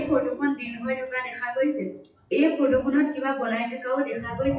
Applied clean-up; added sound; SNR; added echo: classical method WPE with log-MMSE.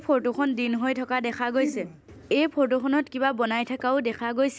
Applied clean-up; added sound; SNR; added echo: none; none; none; none.